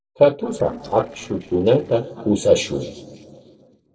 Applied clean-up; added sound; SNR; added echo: neural separator model SepFormer DNS4.